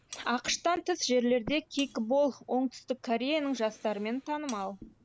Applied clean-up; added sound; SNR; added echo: none; Cutlery, silverware + Breathing; 20 dB; none.